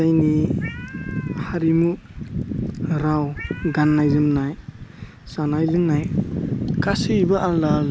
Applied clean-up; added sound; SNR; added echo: none; Cat + Fill (with liquid); 19 dB; none.